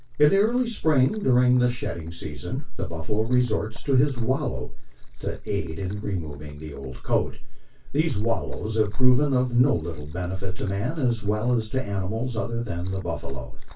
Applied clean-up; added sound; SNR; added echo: none; Liquid; 17 dB; reverberation time 0.2 s.